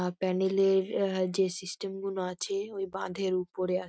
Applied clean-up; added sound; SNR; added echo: none; none; none; none.